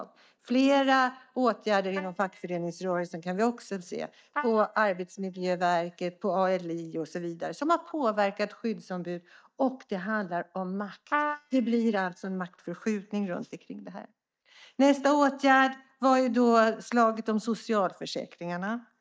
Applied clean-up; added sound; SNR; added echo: neural mask model DeepFilterNet 3.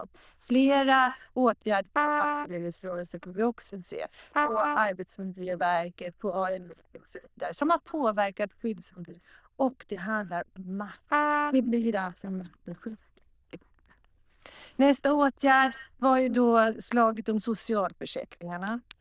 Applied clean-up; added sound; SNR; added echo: neural diffusion model UNIVERSE++.